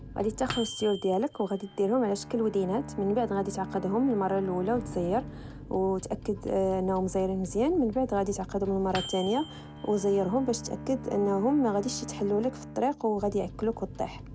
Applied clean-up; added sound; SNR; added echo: none; Microwave oven + Bowed string instrument; 12 dB; none.